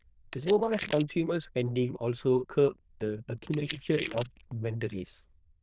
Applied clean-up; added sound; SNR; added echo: neural diffusion model UNIVERSE++.